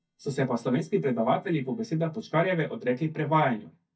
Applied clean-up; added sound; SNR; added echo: neural mask model DeepFilterNet 3.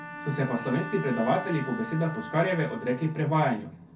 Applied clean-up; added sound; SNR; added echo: none; Bowed string instrument; 12 dB; reverberation time 0.3 s.